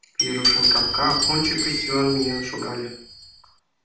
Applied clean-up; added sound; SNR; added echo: none; Glass; -3 dB; reverberation time 0.5 s.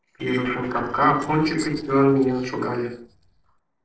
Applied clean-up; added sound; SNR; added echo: neural separator model SepFormer DNS4.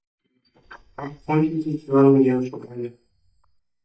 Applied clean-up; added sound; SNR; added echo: neural mask model DeepFilterNet 3.